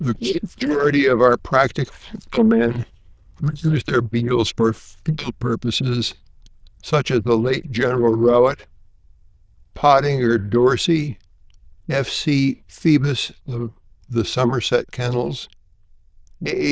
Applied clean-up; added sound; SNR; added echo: neural diffusion model UNIVERSE++.